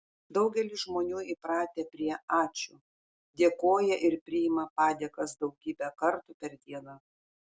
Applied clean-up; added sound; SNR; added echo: none; none; none; none.